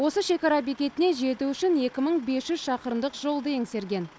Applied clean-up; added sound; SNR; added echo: none; none; none; none.